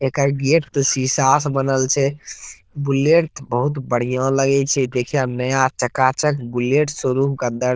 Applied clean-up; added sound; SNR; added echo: neural diffusion model UNIVERSE++.